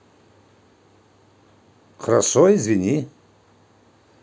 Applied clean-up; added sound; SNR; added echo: none; none; none; none.